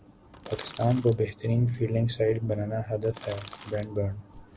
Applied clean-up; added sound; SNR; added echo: none; Crackle; 18 dB; none.